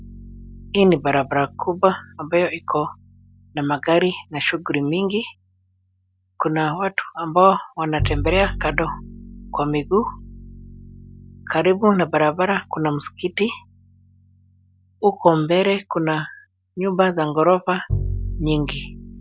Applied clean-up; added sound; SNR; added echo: none; Bowed string instrument; 12 dB; none.